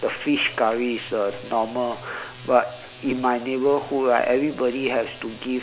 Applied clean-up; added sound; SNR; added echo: none; none; none; none.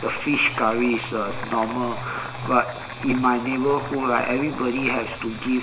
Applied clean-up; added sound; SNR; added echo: none; Domestic sounds, home sounds; 13 dB; reverberation time 1.4 s.